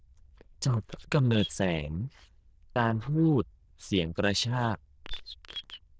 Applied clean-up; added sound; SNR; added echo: neural diffusion model UNIVERSE++.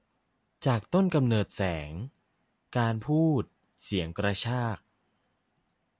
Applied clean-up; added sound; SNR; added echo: none; none; none; none.